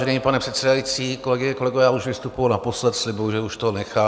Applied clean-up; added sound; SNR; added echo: none; none; none; none.